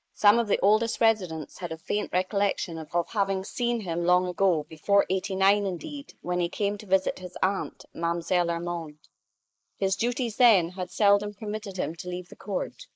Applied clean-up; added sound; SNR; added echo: neural mask model Resemble Enhance denoiser.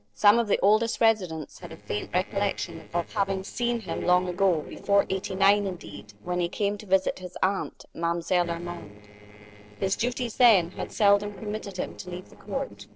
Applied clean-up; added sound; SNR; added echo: neural separator model SepFormer DNS4.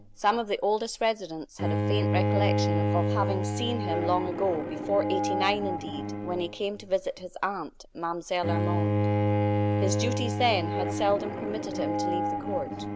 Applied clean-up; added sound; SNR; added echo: none; Bowed string instrument; -2 dB; none.